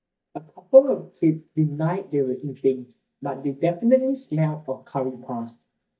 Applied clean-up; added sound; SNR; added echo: neural mask model DeepFilterNet 3.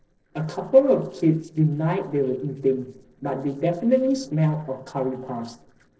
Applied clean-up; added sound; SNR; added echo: neural separator model SepFormer DNS4.